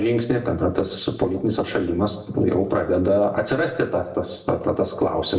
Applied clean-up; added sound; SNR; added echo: none; none; none; reverberation time 0.6 s.